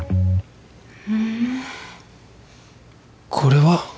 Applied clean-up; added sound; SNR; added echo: none; none; none; none.